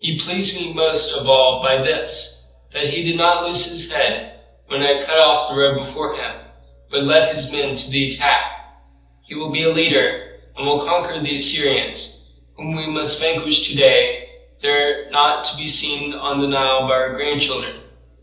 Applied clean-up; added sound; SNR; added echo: none; none; none; reverberation time 0.7 s.